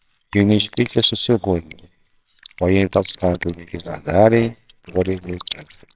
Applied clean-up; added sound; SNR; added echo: neural separator model SepFormer WHAMR!.